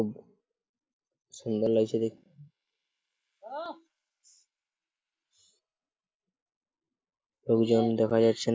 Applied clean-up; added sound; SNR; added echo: neural mask model Resemble Enhance denoiser.